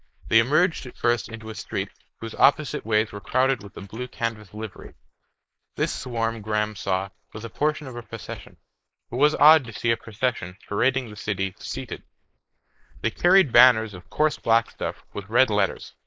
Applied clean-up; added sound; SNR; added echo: neural mask model Resemble Enhance denoiser.